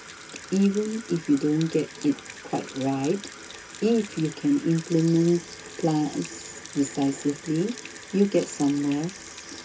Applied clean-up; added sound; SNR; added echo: none; Sink (filling or washing) / Water tap, faucet; 15 dB; reverberation time 0.2 s.